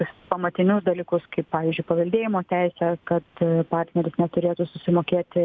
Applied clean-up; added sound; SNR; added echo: none; none; none; none.